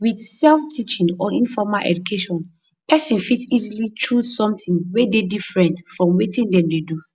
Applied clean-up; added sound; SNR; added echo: none; none; none; none.